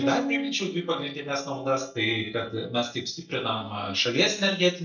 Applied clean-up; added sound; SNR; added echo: neural mask model DeepFilterNet 3.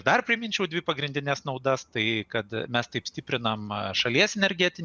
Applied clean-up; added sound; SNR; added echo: none; none; none; none.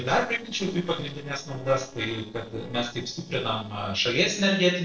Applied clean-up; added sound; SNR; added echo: neural separator model SepFormer DNS4.